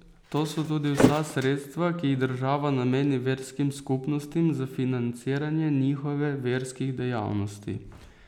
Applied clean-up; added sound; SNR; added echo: none; Thump, thud; 2 dB; none.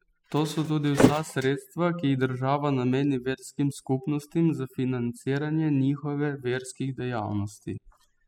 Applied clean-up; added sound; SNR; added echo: classical method spectral subtraction.